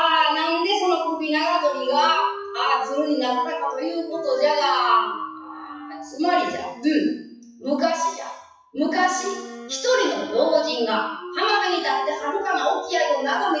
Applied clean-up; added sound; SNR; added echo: classical method WPE with log-MMSE.